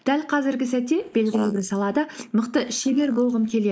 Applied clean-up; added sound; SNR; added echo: neural mask model Resemble Enhance denoiser.